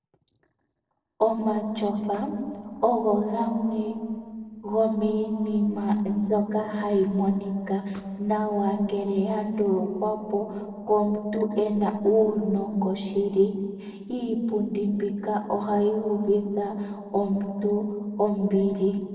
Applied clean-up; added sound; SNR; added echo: neural separator model SepFormer DNS4.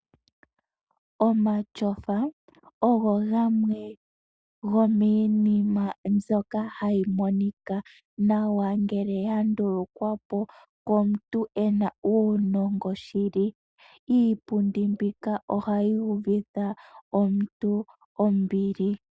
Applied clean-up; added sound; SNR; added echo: none; none; none; none.